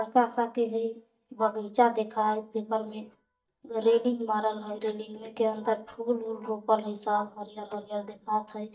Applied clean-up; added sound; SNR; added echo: neural mask model DeepFilterNet 3.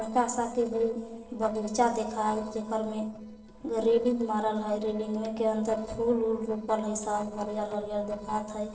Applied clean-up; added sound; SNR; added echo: neural separator model SepFormer DNS4.